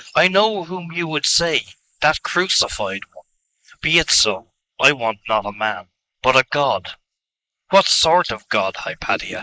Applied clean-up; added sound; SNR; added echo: neural mask model Resemble Enhance denoiser.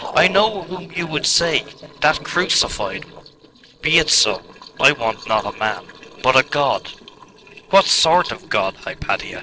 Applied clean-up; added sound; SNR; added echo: neural separator model SepFormer DNS4.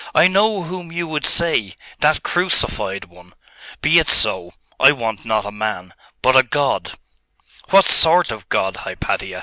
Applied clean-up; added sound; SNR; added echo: none; none; none; none.